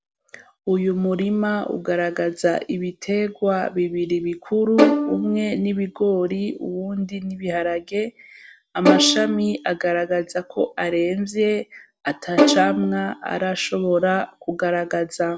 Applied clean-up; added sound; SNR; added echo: none; Bowed string instrument; 1 dB; none.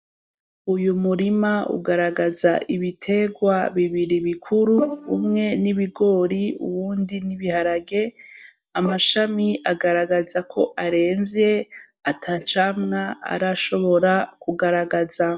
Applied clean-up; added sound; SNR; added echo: neural mask model DeepFilterNet 3.